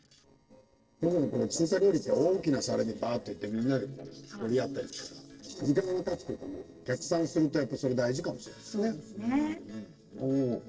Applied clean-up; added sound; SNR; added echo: neural separator model SepFormer DNS4.